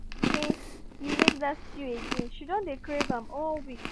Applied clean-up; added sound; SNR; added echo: none; Chewing, mastication; -3 dB; none.